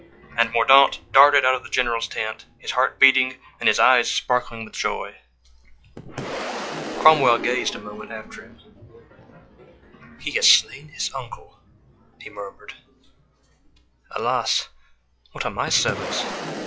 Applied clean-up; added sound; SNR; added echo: classical method log-MMSE.